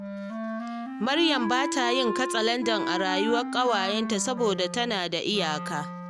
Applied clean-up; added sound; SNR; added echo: none; Wind instrument, woodwind instrument; 5 dB; none.